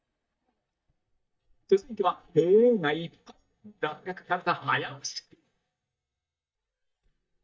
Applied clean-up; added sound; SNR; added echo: neural mask model DeepFilterNet 3.